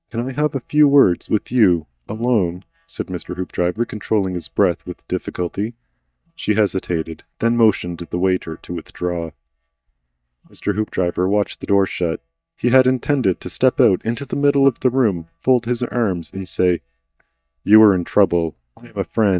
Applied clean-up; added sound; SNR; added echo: neural mask model DeepFilterNet 3.